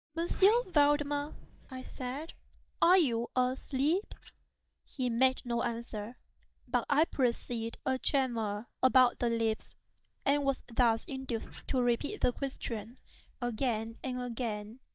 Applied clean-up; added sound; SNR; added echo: neural mask model DeepFilterNet 3.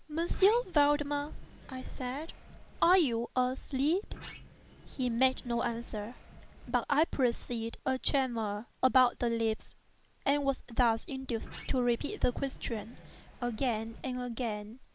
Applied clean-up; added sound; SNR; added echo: none; Sliding door; 19 dB; none.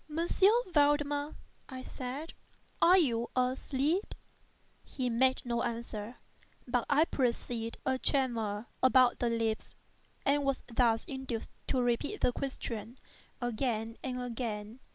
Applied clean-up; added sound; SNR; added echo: none; none; none; none.